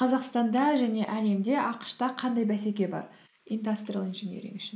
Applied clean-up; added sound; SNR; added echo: neural mask model Resemble Enhance denoiser.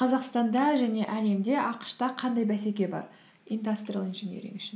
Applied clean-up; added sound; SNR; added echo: none; none; none; none.